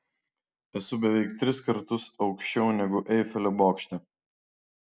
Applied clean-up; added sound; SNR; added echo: none; none; none; none.